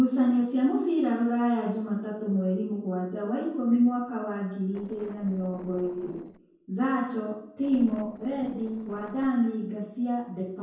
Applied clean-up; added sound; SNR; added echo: neural separator model SepFormer DNS4.